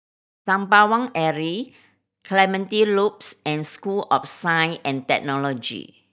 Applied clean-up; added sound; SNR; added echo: neural mask model DeepFilterNet 3.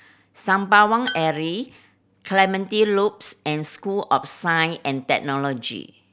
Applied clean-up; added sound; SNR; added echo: none; Tools; 12 dB; none.